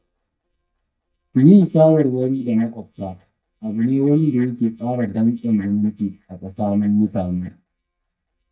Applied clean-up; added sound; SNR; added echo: neural mask model DeepFilterNet 3.